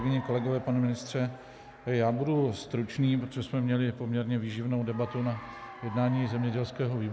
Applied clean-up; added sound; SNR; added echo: none; Applause / Cheering; 17 dB; none.